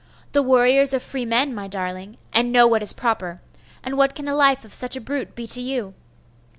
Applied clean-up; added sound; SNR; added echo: none; none; none; none.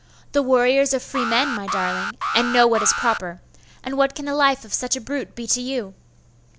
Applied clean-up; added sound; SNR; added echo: none; Alarm; 5 dB; none.